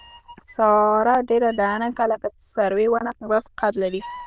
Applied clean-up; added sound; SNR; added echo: neural diffusion model UNIVERSE++.